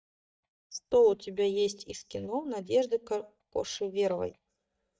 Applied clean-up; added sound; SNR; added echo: neural mask model DeepFilterNet 3.